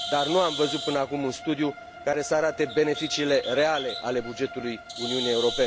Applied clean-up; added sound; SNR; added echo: none; Bowed string instrument + Bird; 9 dB; none.